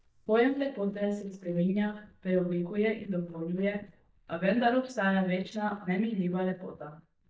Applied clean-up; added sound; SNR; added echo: neural mask model DeepFilterNet 3.